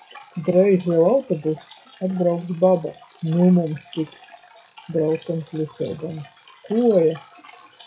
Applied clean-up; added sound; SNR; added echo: classical method WPE with log-MMSE.